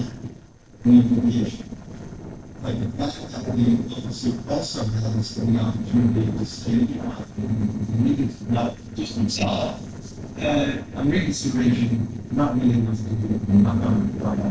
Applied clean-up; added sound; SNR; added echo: neural separator model SepFormer DNS4.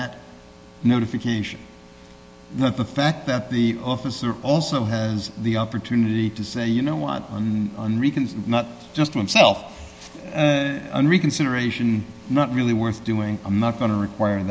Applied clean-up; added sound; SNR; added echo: none; none; none; none.